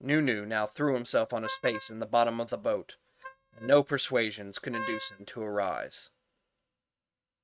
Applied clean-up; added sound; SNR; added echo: neural mask model RNNoise.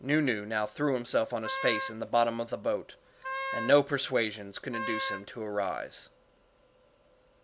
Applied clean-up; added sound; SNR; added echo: none; Wind instrument, woodwind instrument; 6 dB; none.